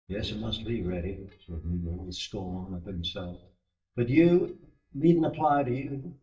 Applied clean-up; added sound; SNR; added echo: neural mask model DeepFilterNet 3.